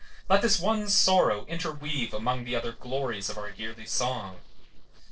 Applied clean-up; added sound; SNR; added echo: neural separator model SepFormer DNS4.